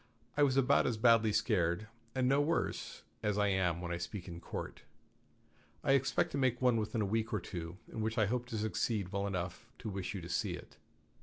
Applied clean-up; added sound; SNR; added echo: none; none; none; none.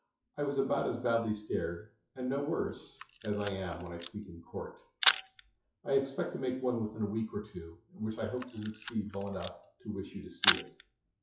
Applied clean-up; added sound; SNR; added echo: classical method WPE with log-MMSE.